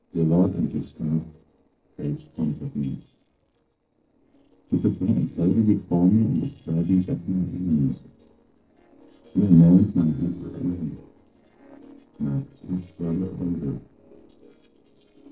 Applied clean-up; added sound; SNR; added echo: neural separator model SepFormer DNS4.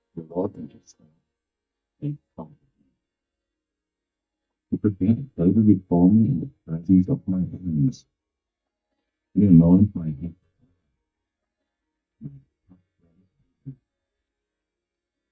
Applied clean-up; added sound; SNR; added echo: neural mask model DeepFilterNet 3.